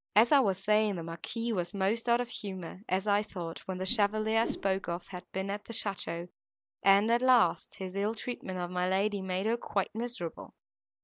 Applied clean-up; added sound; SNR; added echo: none; Whoosh, swoosh, swish; 12 dB; none.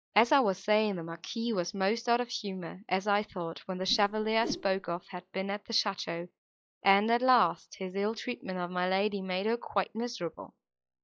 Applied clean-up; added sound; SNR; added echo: classical method log-MMSE.